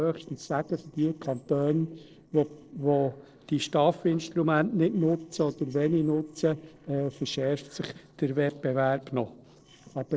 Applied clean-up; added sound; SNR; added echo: neural separator model SepFormer DNS4.